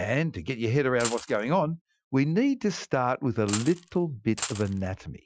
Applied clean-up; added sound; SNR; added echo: classical method Wiener filter.